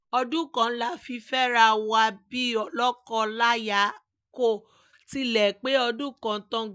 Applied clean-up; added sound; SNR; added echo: none; none; none; none.